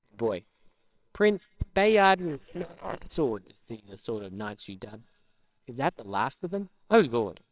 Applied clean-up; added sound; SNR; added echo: neural separator model SepFormer WHAMR!.